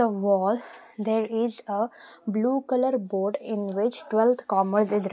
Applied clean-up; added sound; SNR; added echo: none; none; none; none.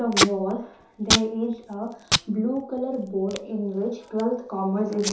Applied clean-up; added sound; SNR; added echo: none; Packing tape, duct tape; 2 dB; reverberation time 0.6 s.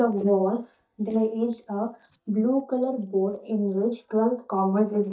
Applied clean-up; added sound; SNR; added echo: neural mask model DeepFilterNet 3.